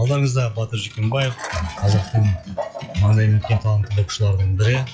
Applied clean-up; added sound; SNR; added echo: classical method log-MMSE.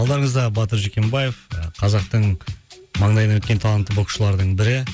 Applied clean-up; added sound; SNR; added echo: none; none; none; none.